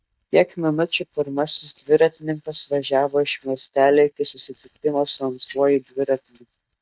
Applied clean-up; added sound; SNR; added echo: neural mask model DeepFilterNet 3.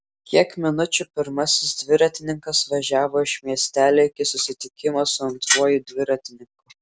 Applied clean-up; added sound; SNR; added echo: none; none; none; none.